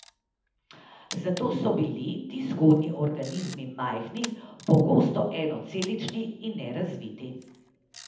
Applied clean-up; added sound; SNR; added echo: none; Camera; 20 dB; reverberation time 0.8 s.